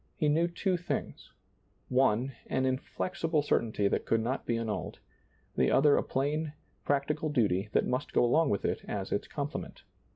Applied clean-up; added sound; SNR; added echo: none; none; none; none.